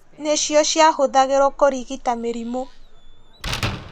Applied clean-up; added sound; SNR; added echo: none; Slam; 13 dB; none.